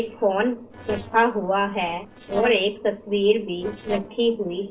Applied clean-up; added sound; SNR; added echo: neural separator model SepFormer DNS4.